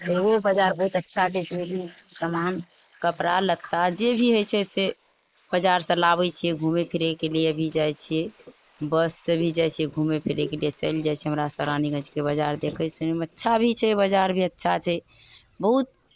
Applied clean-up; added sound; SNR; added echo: neural mask model Resemble Enhance denoiser.